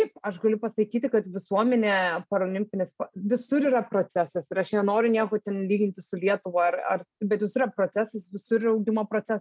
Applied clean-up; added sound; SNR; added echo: none; none; none; none.